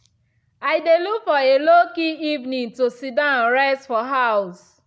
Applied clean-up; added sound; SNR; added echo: none; none; none; none.